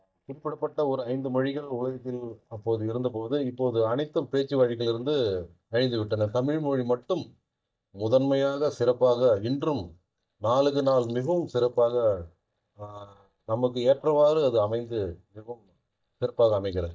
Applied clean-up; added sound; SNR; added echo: neural mask model DeepFilterNet 3.